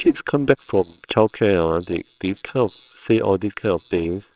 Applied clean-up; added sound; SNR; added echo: neural separator model SepFormer WHAMR!.